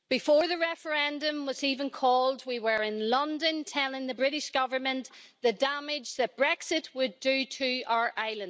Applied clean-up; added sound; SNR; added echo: none; none; none; none.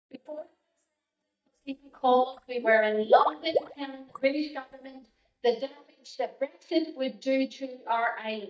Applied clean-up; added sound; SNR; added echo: neural mask model DeepFilterNet 3.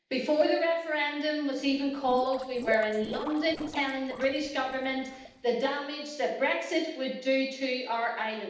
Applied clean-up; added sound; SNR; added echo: neural separator model SepFormer DNS4.